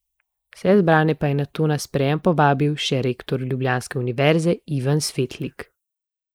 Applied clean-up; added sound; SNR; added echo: neural mask model Resemble Enhance denoiser.